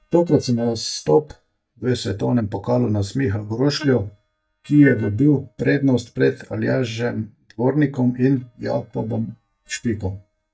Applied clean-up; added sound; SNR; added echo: neural mask model DeepFilterNet 3.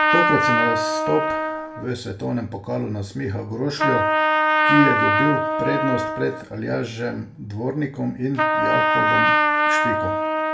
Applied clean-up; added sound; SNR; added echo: none; Trumpet; -4 dB; reverberation time 0.2 s.